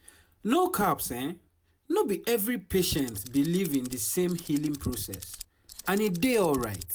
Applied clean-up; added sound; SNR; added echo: none; Tools; 16 dB; none.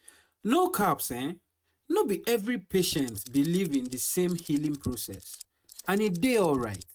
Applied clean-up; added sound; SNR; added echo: neural mask model RNNoise.